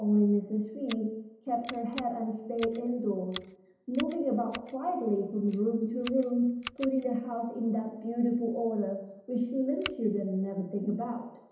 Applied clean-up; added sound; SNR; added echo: none; Scissors; 15 dB; reverberation time 0.8 s.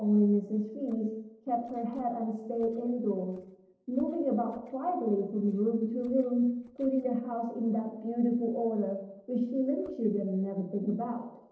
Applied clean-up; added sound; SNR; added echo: neural separator model SepFormer DNS4.